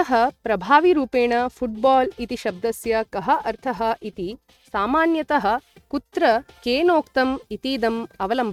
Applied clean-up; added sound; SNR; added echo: neural mask model RNNoise.